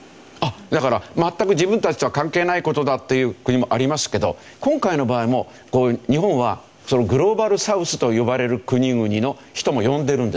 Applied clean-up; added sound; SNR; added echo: none; none; none; none.